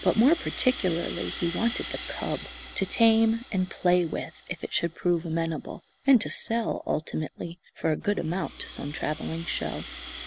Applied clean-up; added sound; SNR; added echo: none; Rattle (instrument); -4 dB; none.